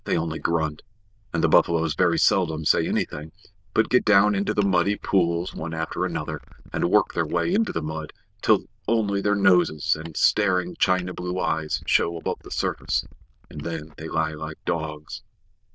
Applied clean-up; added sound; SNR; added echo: neural diffusion model UNIVERSE++.